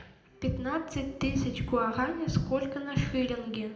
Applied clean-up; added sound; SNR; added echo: none; none; none; reverberation time 0.7 s.